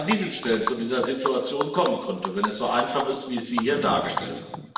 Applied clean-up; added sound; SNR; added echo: none; Animal; 7 dB; reverberation time 1.0 s.